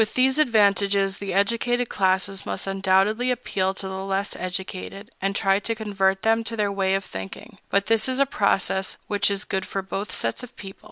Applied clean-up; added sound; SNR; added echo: none; none; none; none.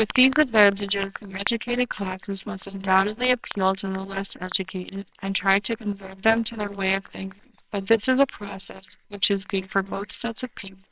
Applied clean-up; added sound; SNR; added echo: neural separator model SepFormer WHAMR!.